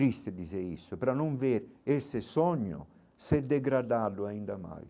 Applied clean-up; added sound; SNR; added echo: none; none; none; none.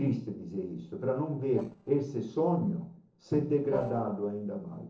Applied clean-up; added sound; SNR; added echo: neural separator model SepFormer DNS4.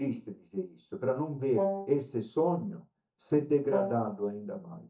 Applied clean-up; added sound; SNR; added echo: neural mask model DeepFilterNet 3.